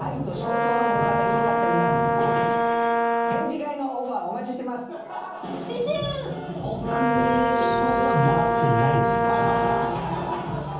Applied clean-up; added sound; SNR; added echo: none; Brass instrument; -4 dB; reverberation time 0.7 s.